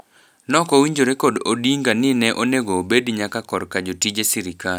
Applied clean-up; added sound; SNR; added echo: none; none; none; none.